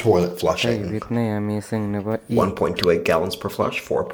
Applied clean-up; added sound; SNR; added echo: neural mask model Resemble Enhance denoiser.